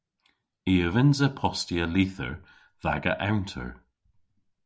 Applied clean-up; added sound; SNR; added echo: none; none; none; none.